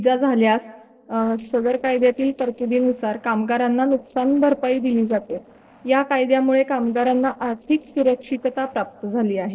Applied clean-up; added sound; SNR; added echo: neural separator model SepFormer DNS4.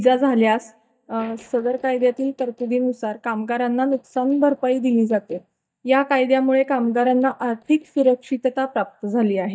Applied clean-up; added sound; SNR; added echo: neural mask model DeepFilterNet 3.